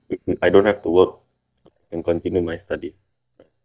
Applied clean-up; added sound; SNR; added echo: neural mask model DeepFilterNet 3.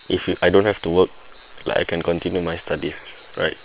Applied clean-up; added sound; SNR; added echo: neural separator model SepFormer WHAM!.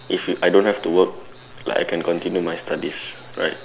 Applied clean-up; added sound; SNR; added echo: none; none; none; none.